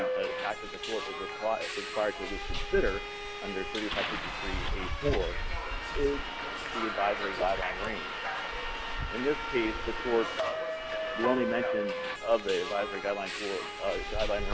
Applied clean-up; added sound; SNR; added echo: none; Subway, metro, underground; 0 dB; none.